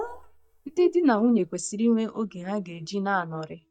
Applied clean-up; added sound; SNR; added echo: neural mask model DeepFilterNet 3.